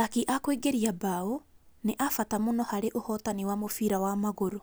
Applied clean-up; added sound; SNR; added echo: none; none; none; none.